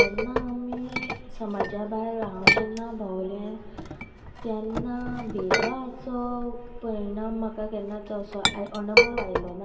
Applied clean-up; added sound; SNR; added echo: none; Chink, clink; -4 dB; reverberation time 2.2 s.